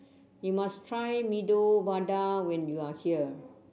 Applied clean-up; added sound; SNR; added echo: none; none; none; none.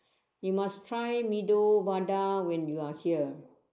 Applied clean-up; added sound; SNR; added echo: neural mask model Resemble Enhance denoiser.